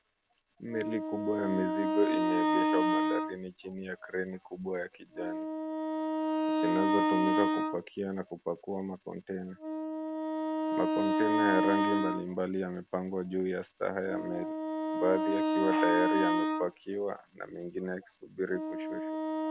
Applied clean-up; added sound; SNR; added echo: none; Wind instrument, woodwind instrument; -3 dB; none.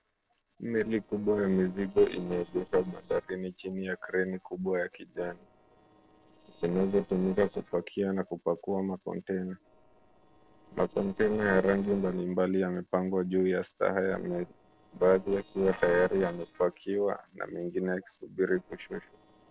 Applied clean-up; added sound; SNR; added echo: neural separator model SepFormer DNS4.